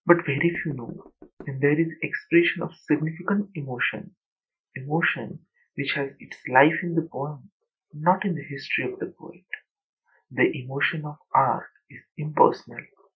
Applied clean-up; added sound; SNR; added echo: classical method Wiener filter.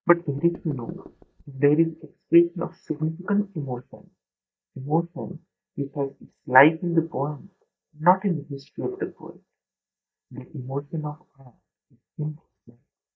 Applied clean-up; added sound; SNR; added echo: neural mask model DeepFilterNet 3.